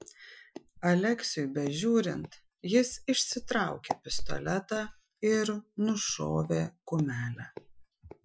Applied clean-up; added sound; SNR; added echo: classical method Wiener filter.